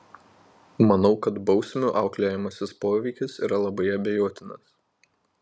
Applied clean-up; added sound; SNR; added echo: none; none; none; none.